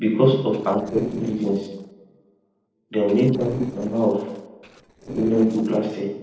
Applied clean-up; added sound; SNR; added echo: neural separator model SepFormer DNS4.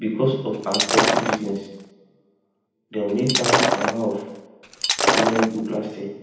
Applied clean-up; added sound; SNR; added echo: none; Shatter; -3 dB; reverberation time 0.9 s.